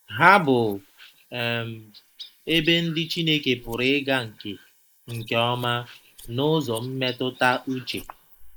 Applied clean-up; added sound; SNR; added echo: neural mask model Resemble Enhance denoiser.